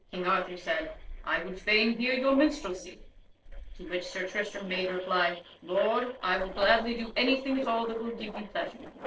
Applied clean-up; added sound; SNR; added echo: neural separator model SepFormer DNS4.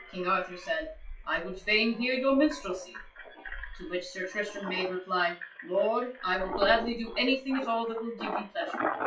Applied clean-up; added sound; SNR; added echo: classical method WPE with log-MMSE.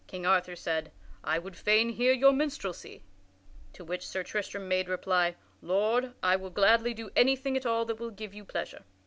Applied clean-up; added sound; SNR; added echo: none; none; none; none.